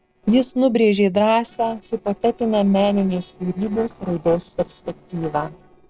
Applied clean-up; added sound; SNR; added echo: neural separator model SepFormer DNS4.